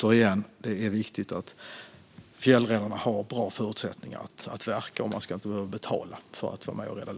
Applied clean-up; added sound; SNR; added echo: none; none; none; none.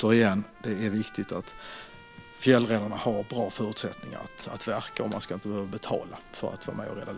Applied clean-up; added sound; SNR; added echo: none; Trumpet + Telephone; 20 dB; none.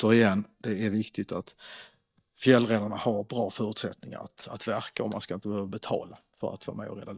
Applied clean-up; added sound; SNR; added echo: neural mask model DeepFilterNet 3.